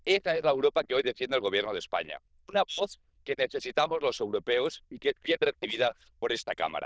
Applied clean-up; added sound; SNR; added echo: neural diffusion model UNIVERSE++.